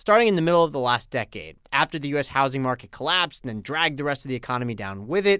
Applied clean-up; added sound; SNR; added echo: none; none; none; none.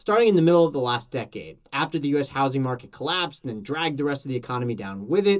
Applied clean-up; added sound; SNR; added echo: none; none; none; reverberation time 0.2 s.